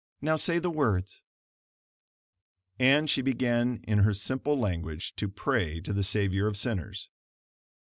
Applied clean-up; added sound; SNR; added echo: none; none; none; none.